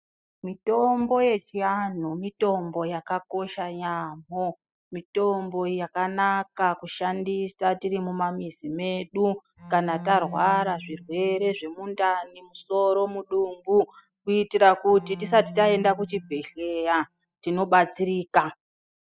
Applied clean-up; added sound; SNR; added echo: classical method spectral subtraction.